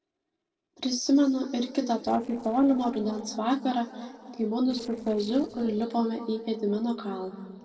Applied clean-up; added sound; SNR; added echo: neural separator model SepFormer DNS4.